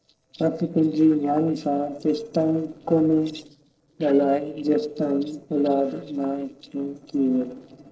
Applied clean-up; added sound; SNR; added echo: neural separator model SepFormer DNS4.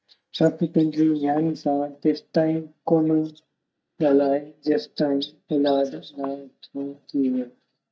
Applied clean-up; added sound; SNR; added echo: neural mask model DeepFilterNet 3.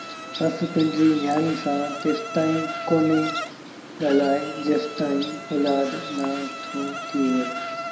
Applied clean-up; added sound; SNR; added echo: none; Insect; 9 dB; reverberation time 0.7 s.